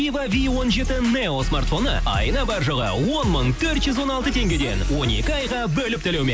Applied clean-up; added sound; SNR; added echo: none; Crowd / Race car, auto racing / Accelerating, revving, vroom; 19 dB; none.